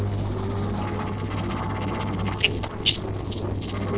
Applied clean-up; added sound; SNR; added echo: neural separator model SepFormer DNS4.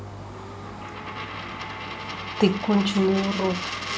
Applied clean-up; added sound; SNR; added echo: none; Coin (dropping) + Domestic sounds, home sounds; 7 dB; none.